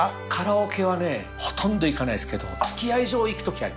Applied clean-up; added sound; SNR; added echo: none; none; none; none.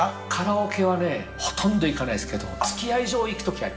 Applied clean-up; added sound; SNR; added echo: none; none; none; reverberation time 1.5 s.